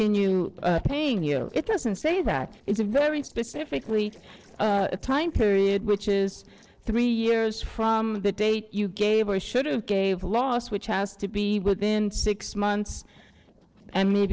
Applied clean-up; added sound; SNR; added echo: neural separator model SepFormer DNS4.